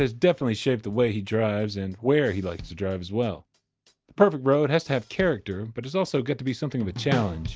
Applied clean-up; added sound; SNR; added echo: none; none; none; none.